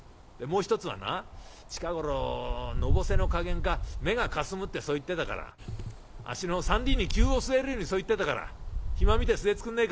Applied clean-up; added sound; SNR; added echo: none; Wind; 0 dB; none.